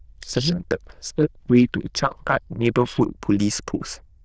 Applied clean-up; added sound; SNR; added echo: neural diffusion model UNIVERSE++.